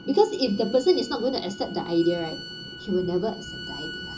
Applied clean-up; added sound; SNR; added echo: none; Bowed string instrument; 15 dB; reverberation time 0.2 s.